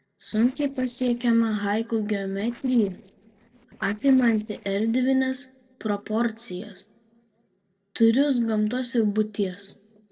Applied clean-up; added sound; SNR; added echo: neural separator model SepFormer DNS4.